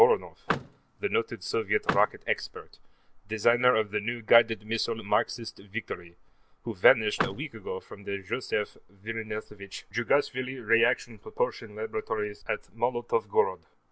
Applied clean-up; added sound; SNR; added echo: none; Vehicle; 8 dB; none.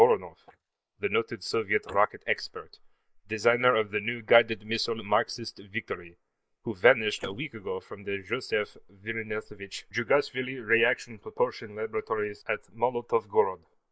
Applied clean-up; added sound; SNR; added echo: neural mask model Resemble Enhance denoiser.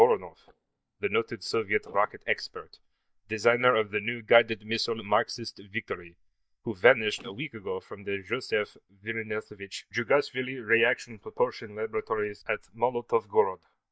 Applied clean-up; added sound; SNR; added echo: neural mask model DeepFilterNet 3.